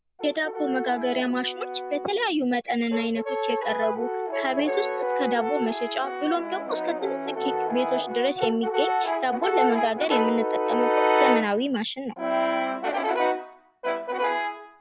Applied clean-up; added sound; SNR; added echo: none; Brass instrument; -1 dB; none.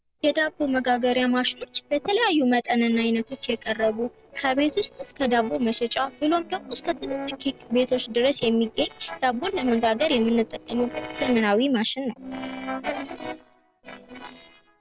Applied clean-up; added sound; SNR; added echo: neural separator model SepFormer DNS4.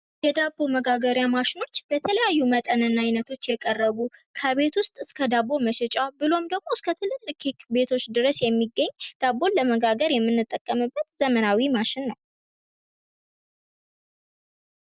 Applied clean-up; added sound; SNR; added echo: none; none; none; none.